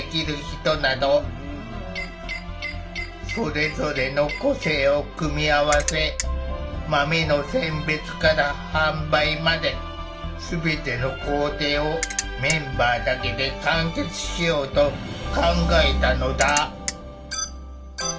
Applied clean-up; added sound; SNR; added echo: none; Ratchet, pawl; 7 dB; reverberation time 0.3 s.